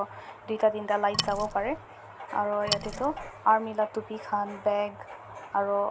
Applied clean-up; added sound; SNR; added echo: none; Wood; 6 dB; none.